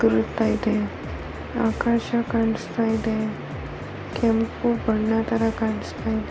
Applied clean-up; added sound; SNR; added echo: none; Bass guitar; 13 dB; none.